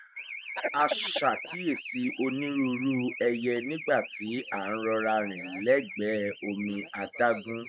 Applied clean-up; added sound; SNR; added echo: neural mask model Resemble Enhance denoiser.